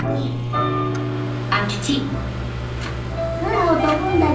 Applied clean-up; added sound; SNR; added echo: none; Microwave oven; 4 dB; reverberation time 0.6 s.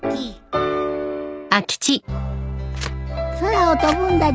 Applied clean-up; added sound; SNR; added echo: none; none; none; none.